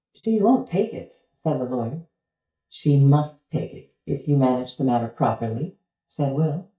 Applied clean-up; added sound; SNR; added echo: neural mask model DeepFilterNet 3.